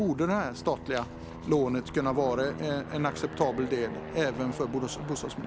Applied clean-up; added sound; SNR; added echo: none; Aircraft; 10 dB; none.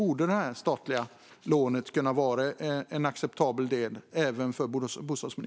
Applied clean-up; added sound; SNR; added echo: none; none; none; none.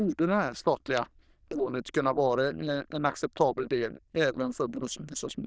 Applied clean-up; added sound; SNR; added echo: neural diffusion model UNIVERSE++.